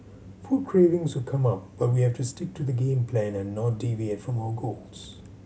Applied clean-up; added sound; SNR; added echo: none; none; none; none.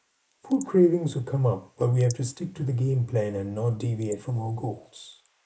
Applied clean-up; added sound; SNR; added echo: neural mask model Resemble Enhance denoiser.